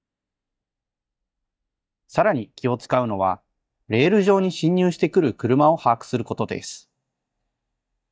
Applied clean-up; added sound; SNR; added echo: neural mask model DeepFilterNet 3.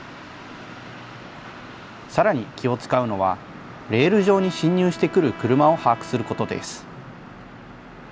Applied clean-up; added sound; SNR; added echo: none; Trumpet; 17 dB; none.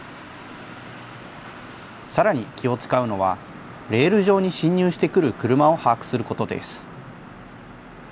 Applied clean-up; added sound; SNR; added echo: none; none; none; none.